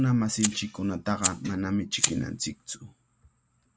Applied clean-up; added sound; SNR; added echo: none; Fire; 5 dB; none.